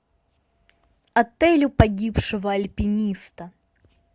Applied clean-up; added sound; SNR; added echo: none; none; none; none.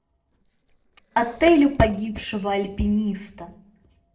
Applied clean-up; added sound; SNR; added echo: neural separator model SepFormer DNS4.